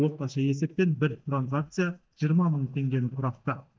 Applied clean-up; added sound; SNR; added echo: neural mask model DeepFilterNet 3.